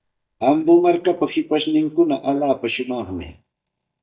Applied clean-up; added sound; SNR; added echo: neural mask model DeepFilterNet 3.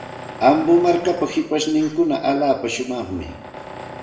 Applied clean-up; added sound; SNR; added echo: none; Tools; 17 dB; reverberation time 0.9 s.